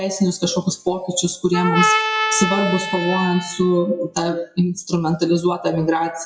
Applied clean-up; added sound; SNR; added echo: classical method WPE with log-MMSE.